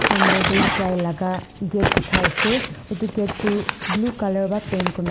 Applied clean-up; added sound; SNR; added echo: none; Crumpling, crinkling / Tearing; 0 dB; none.